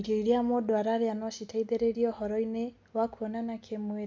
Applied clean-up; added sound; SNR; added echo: none; none; none; none.